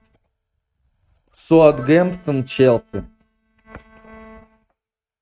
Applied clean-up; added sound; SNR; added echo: neural mask model RNNoise.